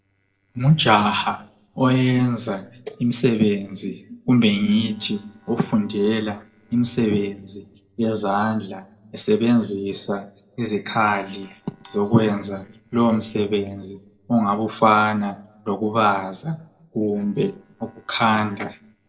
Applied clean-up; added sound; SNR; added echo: neural separator model SepFormer DNS4.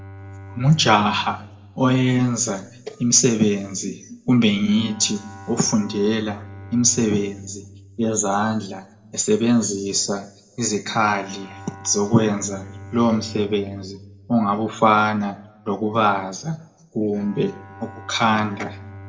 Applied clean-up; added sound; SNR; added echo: none; Bowed string instrument; 20 dB; reverberation time 0.6 s.